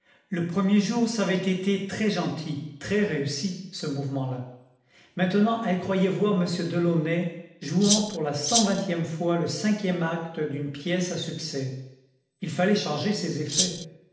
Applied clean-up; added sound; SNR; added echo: none; Rattle (instrument); 0 dB; reverberation time 0.8 s.